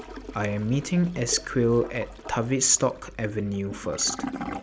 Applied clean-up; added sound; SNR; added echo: none; Toilet flush / Gurgling; 13 dB; none.